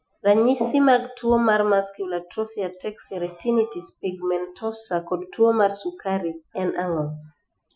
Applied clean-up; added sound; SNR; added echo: classical method Wiener filter.